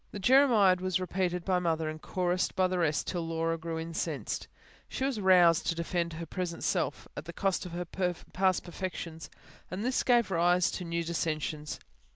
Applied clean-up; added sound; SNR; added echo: none; none; none; none.